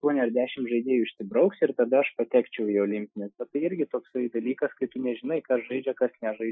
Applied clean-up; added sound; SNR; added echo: classical method Wiener filter.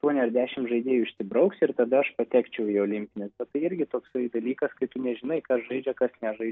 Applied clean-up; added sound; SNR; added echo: none; none; none; none.